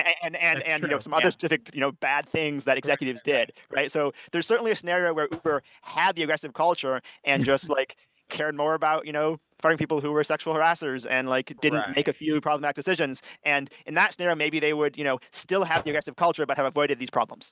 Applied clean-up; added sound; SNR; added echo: neural mask model RNNoise.